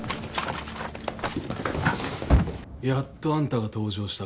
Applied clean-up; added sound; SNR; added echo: none; Thunder; 18 dB; none.